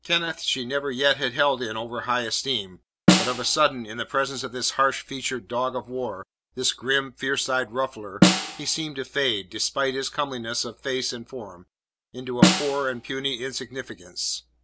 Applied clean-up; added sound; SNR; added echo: none; Snare drum; -3 dB; none.